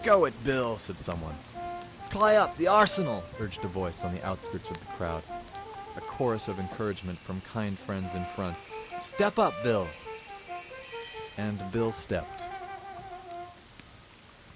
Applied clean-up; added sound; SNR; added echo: none; Rain / Train + Brass instrument; 11 dB; none.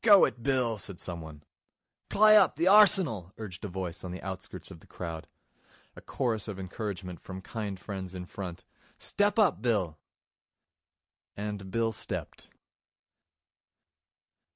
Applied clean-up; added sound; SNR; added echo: none; none; none; none.